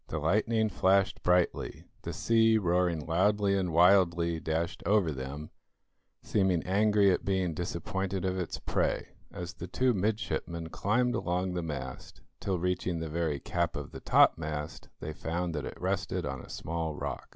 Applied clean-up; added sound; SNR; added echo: none; none; none; none.